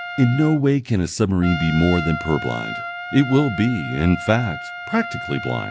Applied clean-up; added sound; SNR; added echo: none; Trumpet; 10 dB; none.